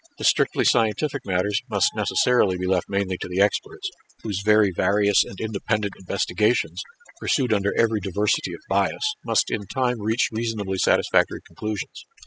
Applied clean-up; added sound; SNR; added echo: classical method spectral subtraction.